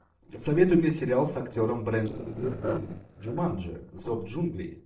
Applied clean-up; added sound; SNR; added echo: neural separator model SepFormer DNS4.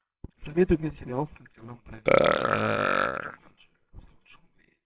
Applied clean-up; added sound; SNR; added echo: neural separator model SepFormer WHAMR!.